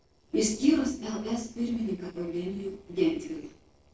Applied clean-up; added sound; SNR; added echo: neural separator model SepFormer DNS4.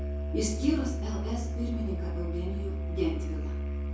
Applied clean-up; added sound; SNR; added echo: none; Musical instrument; -2 dB; reverberation time 0.6 s.